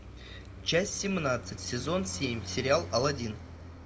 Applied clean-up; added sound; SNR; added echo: none; Traffic noise, roadway noise; 11 dB; reverberation time 1.7 s.